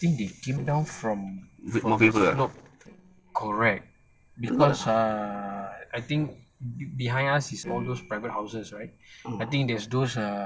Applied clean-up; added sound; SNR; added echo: neural separator model SepFormer DNS4.